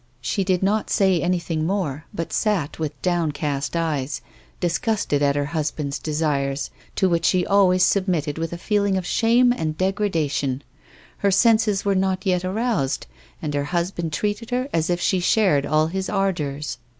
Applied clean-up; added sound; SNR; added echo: none; none; none; none.